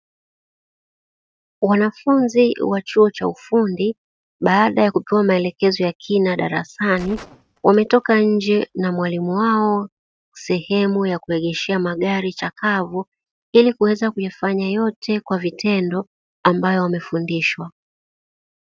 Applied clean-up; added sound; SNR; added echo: neural mask model RNNoise.